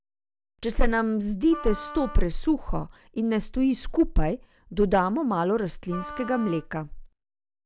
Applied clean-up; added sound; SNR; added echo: none; Wind instrument, woodwind instrument; 16 dB; none.